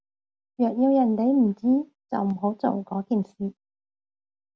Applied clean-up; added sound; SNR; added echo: none; none; none; none.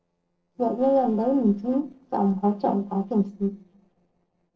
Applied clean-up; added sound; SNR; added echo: neural separator model SepFormer DNS4.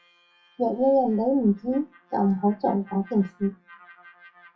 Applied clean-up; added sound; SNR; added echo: classical method WPE with log-MMSE.